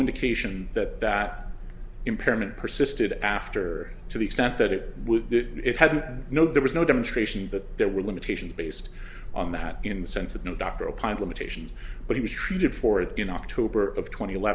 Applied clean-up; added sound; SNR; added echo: none; none; none; none.